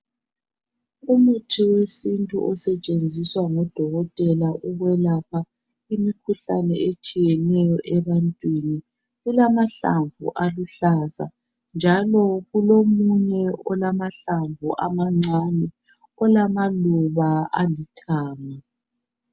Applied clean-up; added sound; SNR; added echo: none; none; none; none.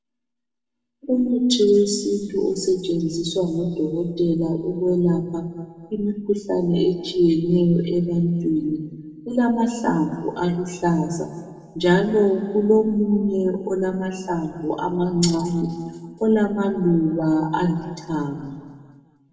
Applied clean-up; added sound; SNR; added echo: none; none; none; reverberation time 1.6 s.